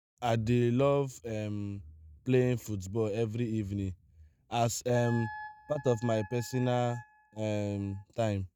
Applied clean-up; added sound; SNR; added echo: neural mask model RNNoise.